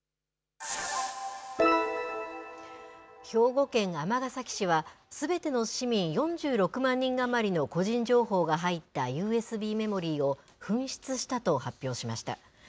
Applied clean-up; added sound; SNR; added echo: none; none; none; none.